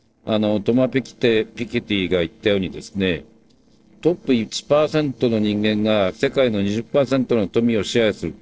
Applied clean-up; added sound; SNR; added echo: neural separator model SepFormer DNS4.